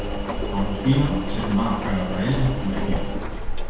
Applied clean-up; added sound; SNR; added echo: none; Engine; 0 dB; reverberation time 0.6 s.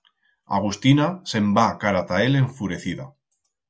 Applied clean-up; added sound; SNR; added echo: none; none; none; none.